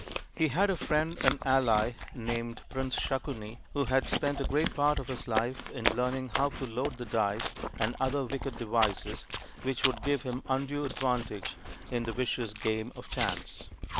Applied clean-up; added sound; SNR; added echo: none; Chewing, mastication; 4 dB; none.